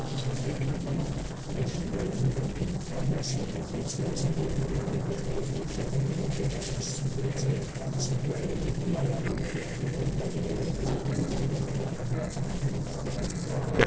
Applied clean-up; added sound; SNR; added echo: neural separator model SepFormer DNS4.